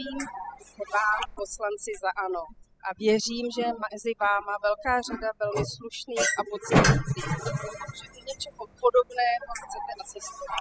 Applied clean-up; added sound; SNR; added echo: classical method spectral subtraction.